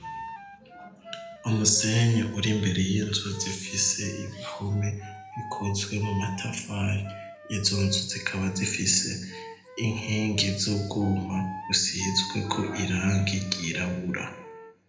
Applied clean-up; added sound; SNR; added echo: none; Wind instrument, woodwind instrument; 15 dB; reverberation time 0.8 s.